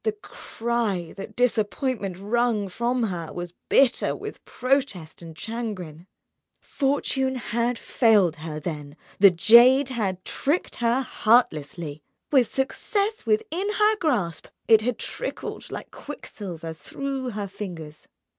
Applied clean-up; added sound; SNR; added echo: none; none; none; none.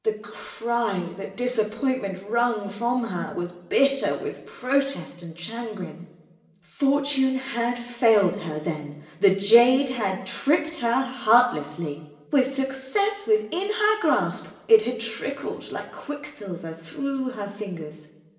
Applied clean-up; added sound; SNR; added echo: none; none; none; reverberation time 1.0 s.